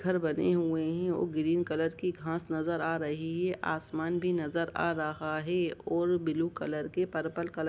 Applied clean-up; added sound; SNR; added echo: none; none; none; none.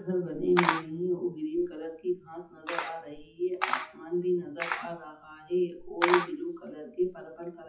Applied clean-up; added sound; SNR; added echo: classical method WPE with log-MMSE.